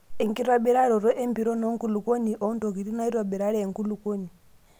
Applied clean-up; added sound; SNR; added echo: none; none; none; none.